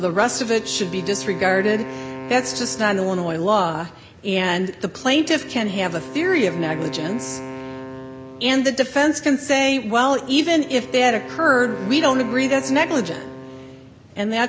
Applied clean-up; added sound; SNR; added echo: none; Wind instrument, woodwind instrument; 14 dB; none.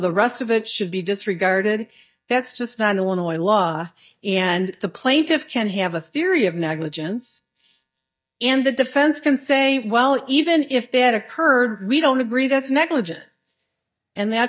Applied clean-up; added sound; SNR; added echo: neural mask model DeepFilterNet 3.